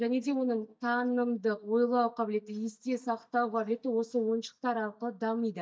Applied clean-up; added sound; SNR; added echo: neural mask model DeepFilterNet 3.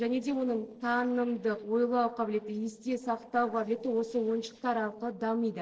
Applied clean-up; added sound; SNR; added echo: neural separator model SepFormer DNS4.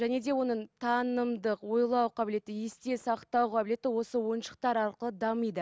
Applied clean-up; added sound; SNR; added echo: none; none; none; none.